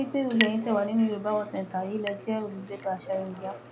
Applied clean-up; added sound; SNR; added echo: none; Chink, clink; 4 dB; none.